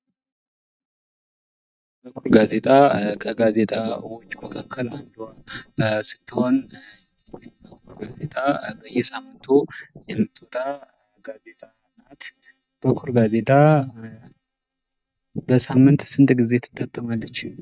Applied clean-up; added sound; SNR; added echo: neural mask model DeepFilterNet 3.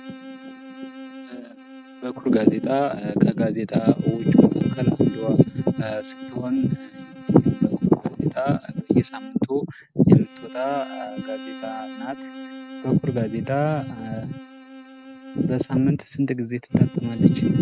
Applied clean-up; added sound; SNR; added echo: neural mask model RNNoise.